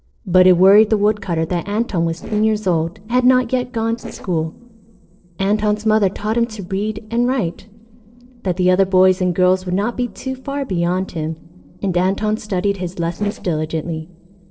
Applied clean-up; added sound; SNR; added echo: neural separator model SepFormer DNS4.